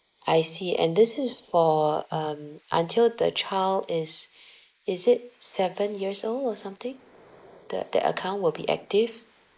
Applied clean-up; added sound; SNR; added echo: neural mask model Resemble Enhance denoiser.